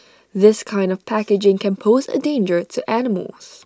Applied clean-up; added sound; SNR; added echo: none; none; none; none.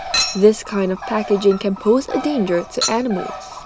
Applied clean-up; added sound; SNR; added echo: none; Chink, clink + Bird; 8 dB; none.